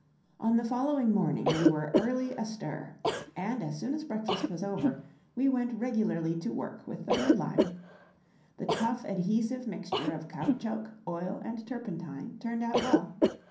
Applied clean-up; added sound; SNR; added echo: none; Cough; 2 dB; reverberation time 0.6 s.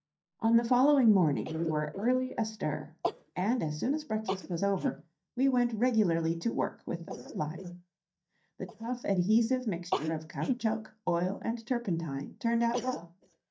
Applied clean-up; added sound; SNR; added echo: neural mask model DeepFilterNet 3.